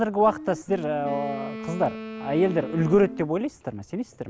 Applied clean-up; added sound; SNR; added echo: none; Guitar + Wind instrument, woodwind instrument; 11 dB; none.